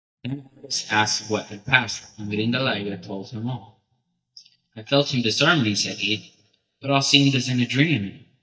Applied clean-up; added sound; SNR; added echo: neural mask model DeepFilterNet 3.